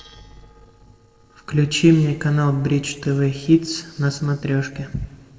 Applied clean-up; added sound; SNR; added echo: neural separator model SepFormer DNS4.